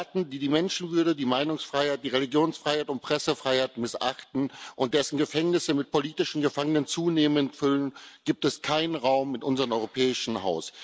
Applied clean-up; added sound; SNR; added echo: none; none; none; none.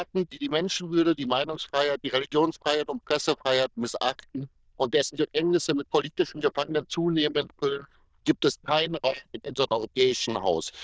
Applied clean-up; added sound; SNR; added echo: neural diffusion model UNIVERSE++.